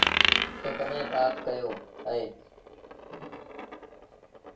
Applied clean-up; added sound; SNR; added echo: none; Coin (dropping); -3 dB; reverberation time 0.2 s.